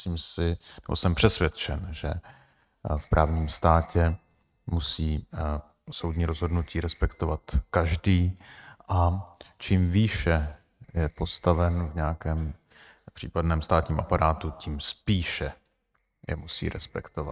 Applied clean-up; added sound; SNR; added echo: neural mask model RNNoise.